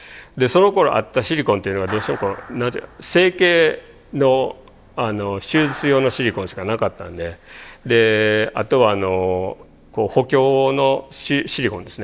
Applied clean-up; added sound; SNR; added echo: none; Clapping; 19 dB; none.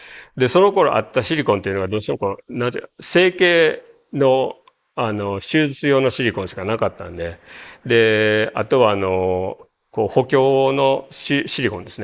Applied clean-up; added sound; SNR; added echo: neural mask model Resemble Enhance denoiser.